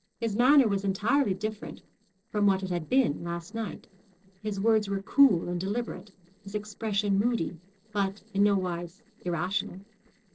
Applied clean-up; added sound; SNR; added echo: neural separator model SepFormer DNS4.